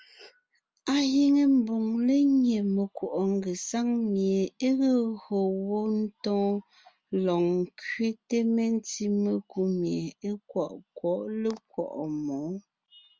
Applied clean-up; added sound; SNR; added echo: none; none; none; none.